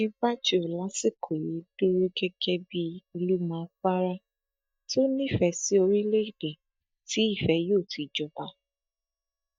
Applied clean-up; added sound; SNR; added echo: neural mask model DeepFilterNet 3.